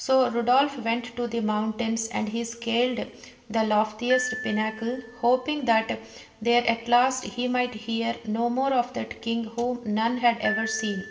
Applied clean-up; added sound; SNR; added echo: none; Piano; 15 dB; reverberation time 0.9 s.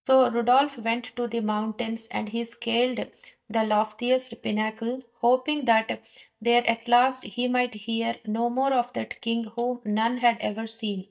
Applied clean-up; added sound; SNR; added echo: neural mask model DeepFilterNet 3.